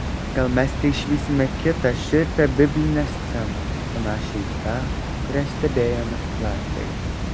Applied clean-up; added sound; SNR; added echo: none; Water; 2 dB; none.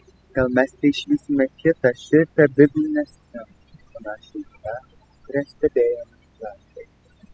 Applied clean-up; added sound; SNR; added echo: classical method spectral subtraction.